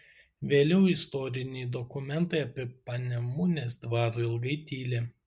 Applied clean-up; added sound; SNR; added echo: none; none; none; none.